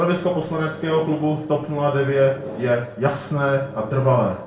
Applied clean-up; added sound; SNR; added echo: none; Microwave oven; 17 dB; reverberation time 0.3 s.